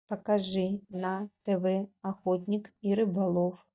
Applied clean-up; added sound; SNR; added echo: neural mask model DeepFilterNet 3.